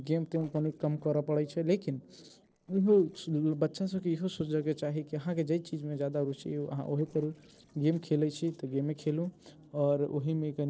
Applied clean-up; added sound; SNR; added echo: neural separator model SepFormer DNS4.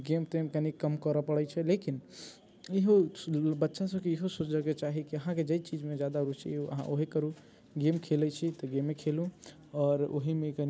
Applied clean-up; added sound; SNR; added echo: none; none; none; none.